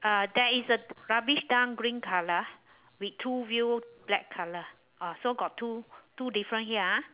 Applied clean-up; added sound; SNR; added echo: none; none; none; none.